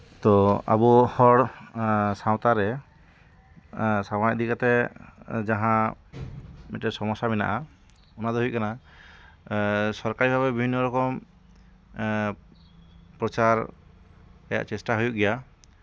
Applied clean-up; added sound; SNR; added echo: none; none; none; none.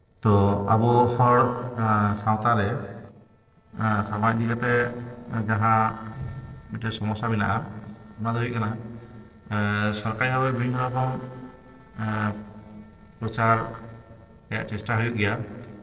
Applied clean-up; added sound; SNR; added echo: neural separator model SepFormer DNS4.